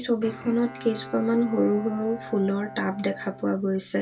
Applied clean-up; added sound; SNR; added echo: none; Bowed string instrument; 16 dB; reverberation time 0.1 s.